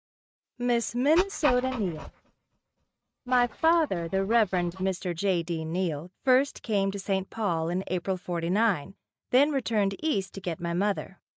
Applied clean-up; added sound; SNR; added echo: neural mask model RNNoise.